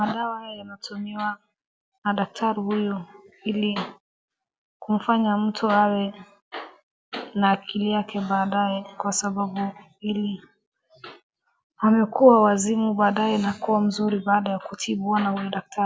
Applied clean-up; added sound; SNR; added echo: none; none; none; none.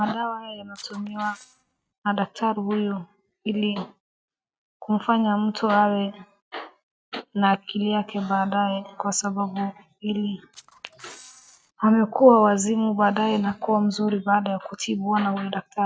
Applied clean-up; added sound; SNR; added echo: neural mask model RNNoise.